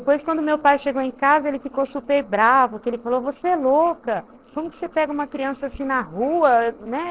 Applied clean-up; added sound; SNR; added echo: neural separator model SepFormer DNS4.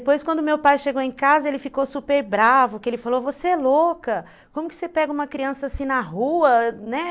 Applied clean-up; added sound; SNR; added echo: none; none; none; none.